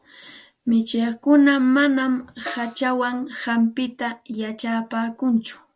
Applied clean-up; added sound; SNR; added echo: none; Snare drum; 20 dB; none.